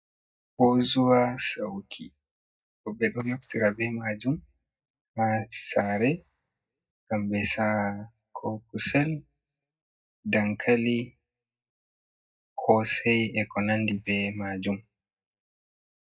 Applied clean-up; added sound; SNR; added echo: neural mask model DeepFilterNet 3.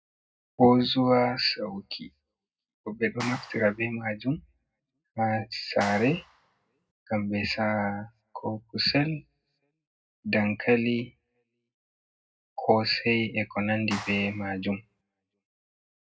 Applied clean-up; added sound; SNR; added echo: none; Clapping; 13 dB; reverberation time 0.3 s.